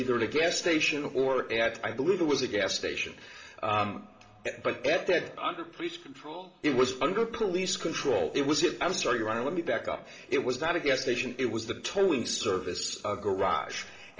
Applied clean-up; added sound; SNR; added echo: none; none; none; reverberation time 2.7 s.